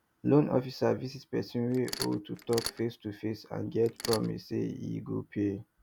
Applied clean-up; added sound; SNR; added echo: none; Mechanisms; 8 dB; none.